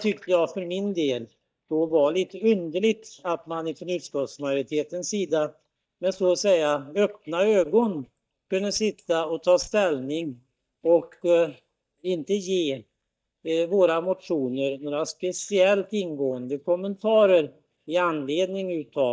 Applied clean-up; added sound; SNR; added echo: neural mask model DeepFilterNet 3.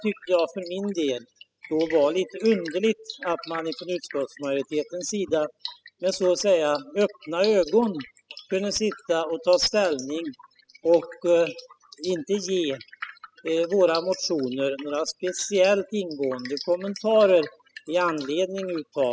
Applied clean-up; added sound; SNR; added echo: classical method spectral subtraction.